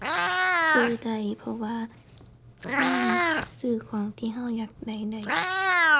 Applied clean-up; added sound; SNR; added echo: none; Meow; -4 dB; none.